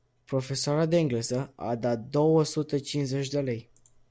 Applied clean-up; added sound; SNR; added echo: none; none; none; none.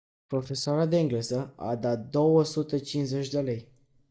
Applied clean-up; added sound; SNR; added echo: neural mask model DeepFilterNet 3.